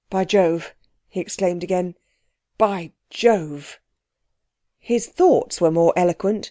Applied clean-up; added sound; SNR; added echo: none; none; none; none.